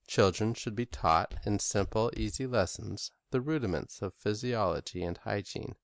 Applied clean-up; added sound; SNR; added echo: none; Walk, footsteps; 11 dB; none.